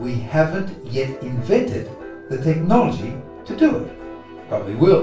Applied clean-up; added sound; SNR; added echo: none; none; none; reverberation time 0.3 s.